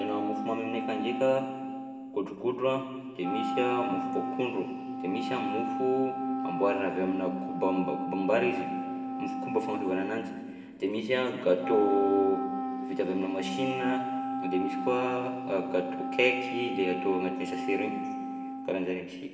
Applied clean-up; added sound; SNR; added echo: none; Wind instrument, woodwind instrument; 4 dB; reverberation time 1.8 s.